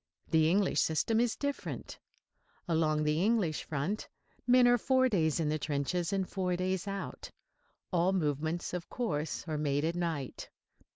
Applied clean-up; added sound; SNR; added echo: none; none; none; none.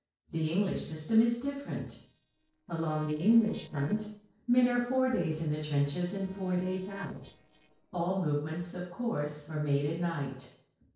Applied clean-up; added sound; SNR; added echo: neural separator model SepFormer DNS4.